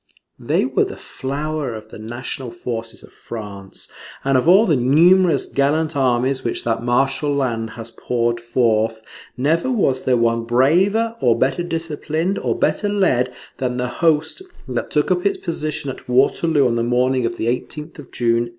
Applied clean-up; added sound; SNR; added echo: none; none; none; none.